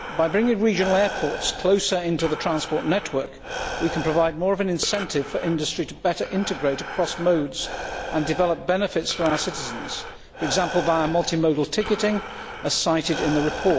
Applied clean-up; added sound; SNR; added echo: none; Breathing; 10 dB; none.